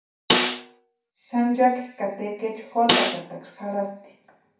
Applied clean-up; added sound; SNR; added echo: none; Snare drum; -1 dB; reverberation time 0.6 s.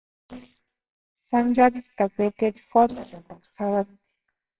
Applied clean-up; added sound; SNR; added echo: neural separator model SepFormer WHAMR!.